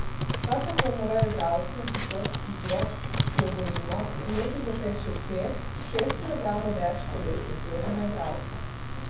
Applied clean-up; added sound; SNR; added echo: none; Computer keyboard; -2 dB; reverberation time 0.7 s.